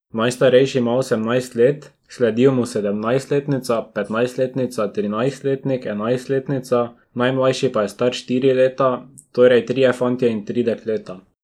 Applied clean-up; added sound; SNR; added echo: neural mask model Resemble Enhance denoiser.